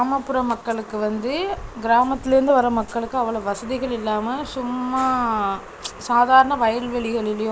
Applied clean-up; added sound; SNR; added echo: none; none; none; none.